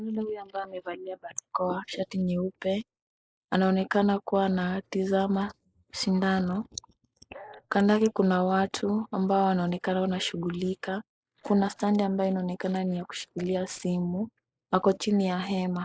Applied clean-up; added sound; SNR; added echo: neural mask model Resemble Enhance denoiser.